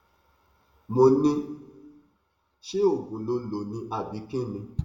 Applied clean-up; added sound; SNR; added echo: none; none; none; reverberation time 0.7 s.